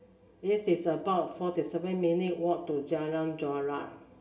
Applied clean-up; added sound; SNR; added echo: none; none; none; reverberation time 0.8 s.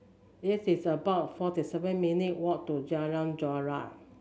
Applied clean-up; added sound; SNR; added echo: none; none; none; none.